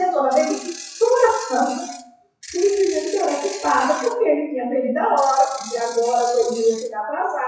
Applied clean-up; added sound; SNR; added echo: classical method WPE with log-MMSE.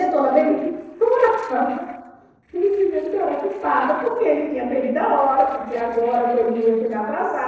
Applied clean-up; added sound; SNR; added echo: neural separator model SepFormer DNS4.